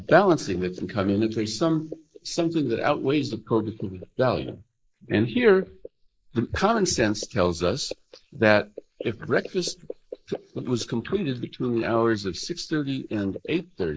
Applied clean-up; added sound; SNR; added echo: neural mask model Resemble Enhance denoiser.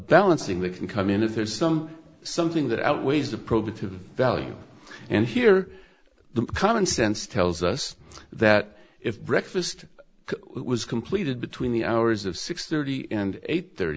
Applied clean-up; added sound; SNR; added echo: none; none; none; none.